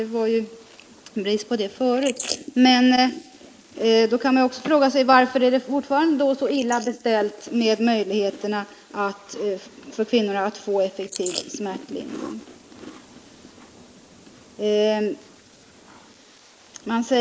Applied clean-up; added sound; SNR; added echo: neural mask model Resemble Enhance denoiser.